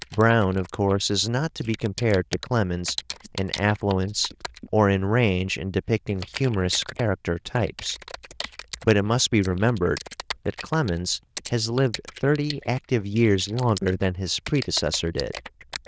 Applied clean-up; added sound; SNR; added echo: neural diffusion model UNIVERSE++.